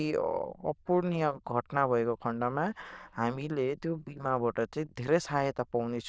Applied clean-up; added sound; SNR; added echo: neural diffusion model UNIVERSE++.